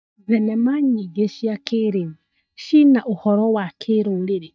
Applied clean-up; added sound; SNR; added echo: neural mask model DeepFilterNet 3.